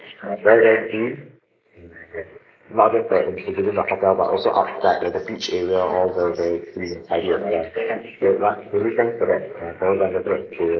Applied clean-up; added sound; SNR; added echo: neural mask model Resemble Enhance denoiser.